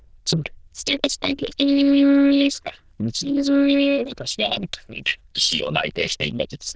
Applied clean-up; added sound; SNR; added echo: neural diffusion model UNIVERSE++.